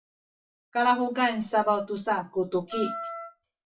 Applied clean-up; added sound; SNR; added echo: classical method WPE with log-MMSE.